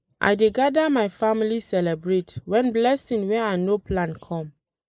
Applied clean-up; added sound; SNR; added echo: neural mask model Resemble Enhance denoiser.